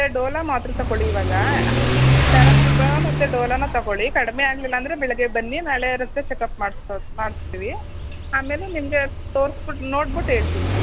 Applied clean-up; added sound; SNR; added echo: none; Accelerating, revving, vroom / Car; -2 dB; none.